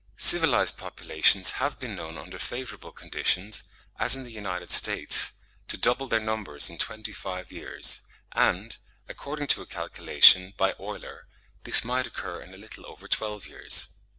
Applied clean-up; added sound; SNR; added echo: none; none; none; none.